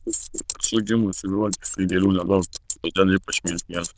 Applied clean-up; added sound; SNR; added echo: neural diffusion model UNIVERSE++.